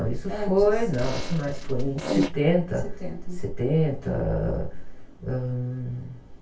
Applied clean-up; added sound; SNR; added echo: none; Fart; 5 dB; reverberation time 0.2 s.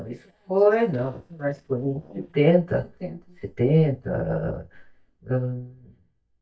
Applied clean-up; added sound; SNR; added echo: neural mask model DeepFilterNet 3.